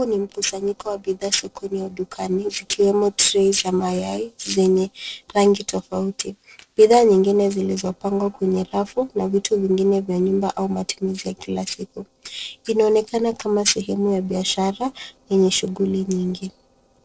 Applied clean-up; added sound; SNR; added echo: neural separator model SepFormer DNS4.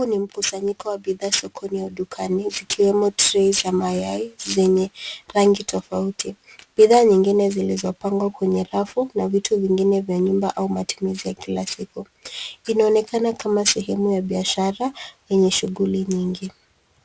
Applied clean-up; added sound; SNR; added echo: none; none; none; none.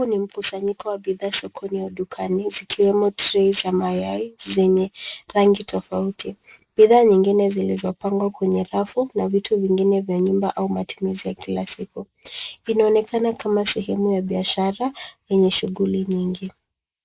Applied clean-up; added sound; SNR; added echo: neural mask model Resemble Enhance denoiser.